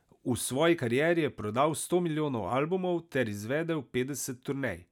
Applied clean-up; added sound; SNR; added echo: none; none; none; none.